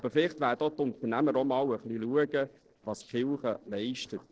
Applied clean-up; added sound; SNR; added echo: neural separator model SepFormer DNS4.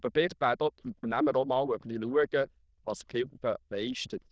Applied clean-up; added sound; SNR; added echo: neural diffusion model UNIVERSE++.